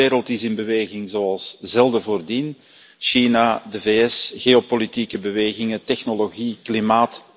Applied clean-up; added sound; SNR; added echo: none; none; none; none.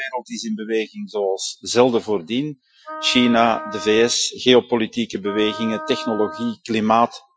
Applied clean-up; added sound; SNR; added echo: classical method Wiener filter.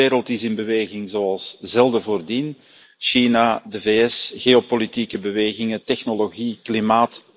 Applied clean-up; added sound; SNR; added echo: neural mask model Resemble Enhance denoiser.